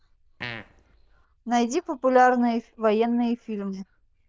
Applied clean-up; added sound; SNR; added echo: neural diffusion model UNIVERSE++.